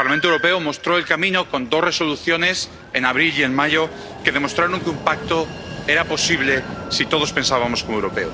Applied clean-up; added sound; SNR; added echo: none; Train; 11 dB; none.